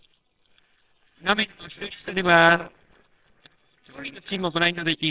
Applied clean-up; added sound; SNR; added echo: neural separator model SepFormer WHAMR!.